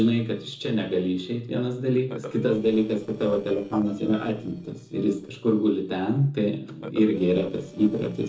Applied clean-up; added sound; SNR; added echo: neural separator model SepFormer DNS4.